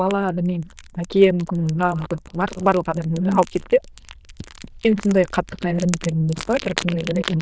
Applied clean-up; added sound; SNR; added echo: neural diffusion model UNIVERSE++.